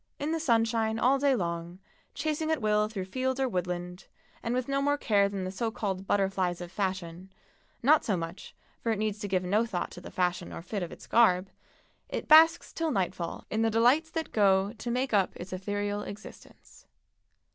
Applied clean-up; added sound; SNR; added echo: none; none; none; none.